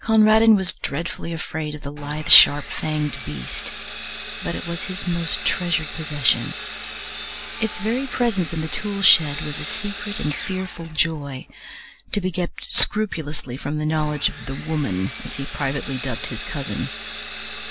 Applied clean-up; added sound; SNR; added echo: none; Sawing; 12 dB; none.